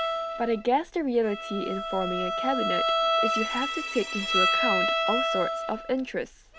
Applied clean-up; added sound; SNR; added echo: none; Bowed string instrument; -2 dB; none.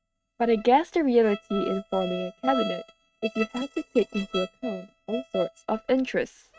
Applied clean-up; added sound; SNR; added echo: neural mask model RNNoise.